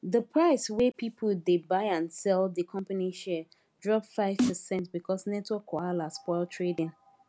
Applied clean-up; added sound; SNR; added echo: none; Snare drum; 1 dB; none.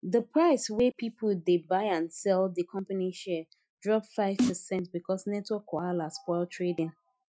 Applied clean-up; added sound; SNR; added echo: classical method Wiener filter.